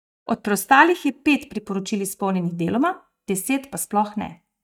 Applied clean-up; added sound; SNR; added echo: neural mask model DeepFilterNet 3.